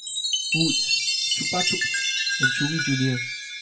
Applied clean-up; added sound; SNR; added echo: none; Chime; -5 dB; reverberation time 0.2 s.